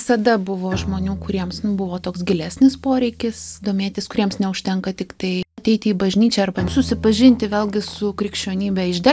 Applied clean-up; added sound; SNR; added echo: none; Bowed string instrument; 16 dB; none.